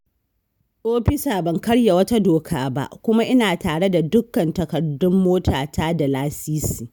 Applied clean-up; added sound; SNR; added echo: none; none; none; none.